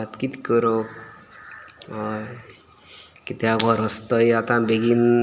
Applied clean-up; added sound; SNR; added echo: none; none; none; none.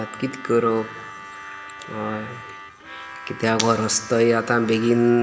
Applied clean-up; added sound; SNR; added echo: none; Harmonica; 16 dB; none.